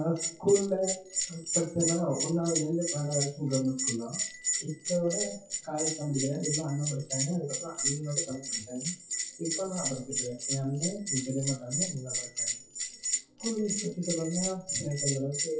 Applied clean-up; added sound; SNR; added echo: classical method WPE with log-MMSE.